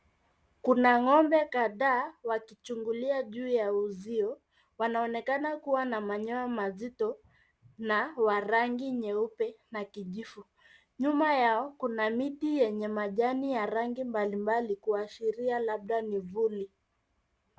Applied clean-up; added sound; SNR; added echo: none; none; none; none.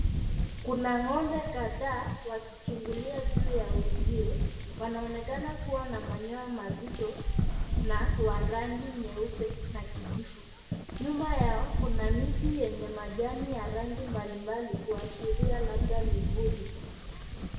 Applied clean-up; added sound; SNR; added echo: none; Wind; -4 dB; reverberation time 1.1 s.